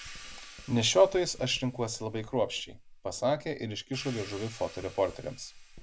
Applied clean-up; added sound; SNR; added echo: none; Hi-hat + Writing; 17 dB; none.